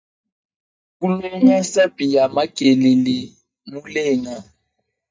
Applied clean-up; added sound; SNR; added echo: neural mask model DeepFilterNet 3.